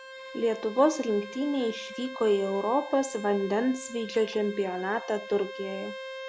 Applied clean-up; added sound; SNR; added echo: none; Bowed string instrument; 13 dB; none.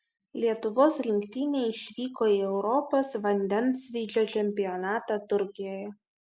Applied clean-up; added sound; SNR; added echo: none; none; none; none.